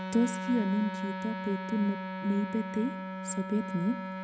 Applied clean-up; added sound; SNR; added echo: none; Wind instrument, woodwind instrument; 5 dB; none.